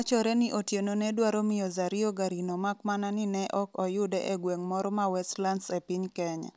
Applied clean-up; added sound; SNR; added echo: none; none; none; none.